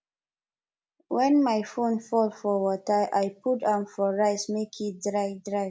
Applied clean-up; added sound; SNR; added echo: none; none; none; none.